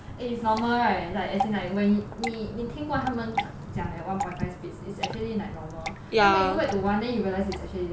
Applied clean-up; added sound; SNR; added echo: none; Drip / Water; 11 dB; none.